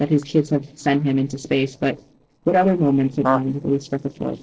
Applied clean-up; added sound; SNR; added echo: neural separator model SepFormer DNS4.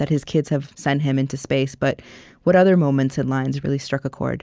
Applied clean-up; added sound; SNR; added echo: none; none; none; none.